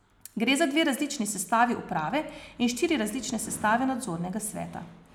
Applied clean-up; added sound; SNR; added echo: none; none; none; none.